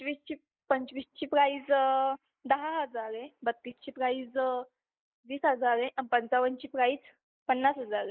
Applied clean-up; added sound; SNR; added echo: neural mask model Resemble Enhance denoiser.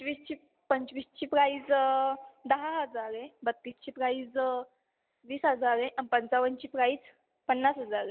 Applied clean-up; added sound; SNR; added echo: none; none; none; none.